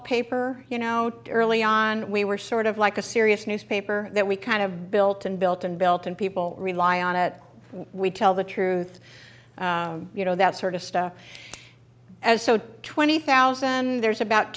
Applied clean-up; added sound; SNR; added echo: none; none; none; none.